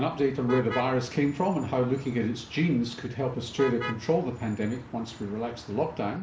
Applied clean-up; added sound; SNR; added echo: none; Motor vehicle (road); 14 dB; reverberation time 0.5 s.